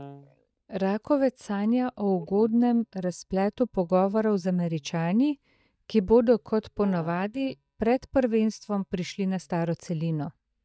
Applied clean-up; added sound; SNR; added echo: neural mask model DeepFilterNet 3.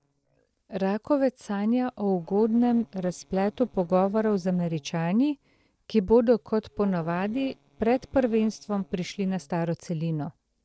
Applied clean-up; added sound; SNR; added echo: neural separator model SepFormer DNS4.